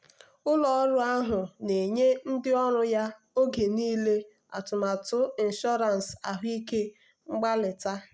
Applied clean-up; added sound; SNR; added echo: none; none; none; none.